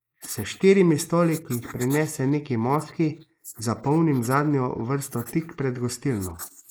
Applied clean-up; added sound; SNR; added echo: neural mask model Resemble Enhance denoiser.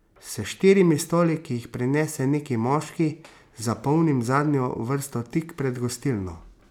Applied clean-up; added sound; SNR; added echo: none; none; none; none.